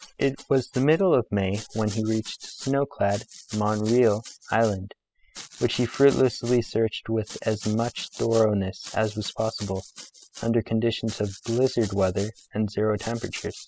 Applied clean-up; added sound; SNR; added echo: classical method spectral subtraction.